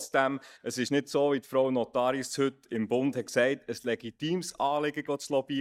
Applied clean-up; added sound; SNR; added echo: neural mask model DeepFilterNet 3.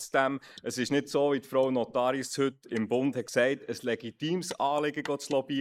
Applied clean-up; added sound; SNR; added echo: neural mask model Resemble Enhance denoiser.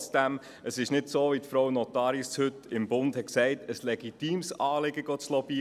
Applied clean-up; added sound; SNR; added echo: none; none; none; none.